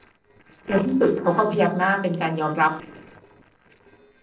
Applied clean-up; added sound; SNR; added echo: neural separator model SepFormer DNS4.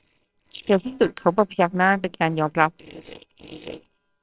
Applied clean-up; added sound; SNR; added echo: neural separator model SepFormer WHAMR!.